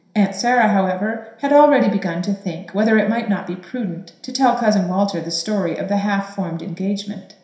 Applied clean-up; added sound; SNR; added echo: none; none; none; reverberation time 0.7 s.